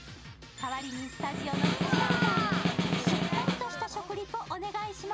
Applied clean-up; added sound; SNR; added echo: none; Snare drum; -3 dB; none.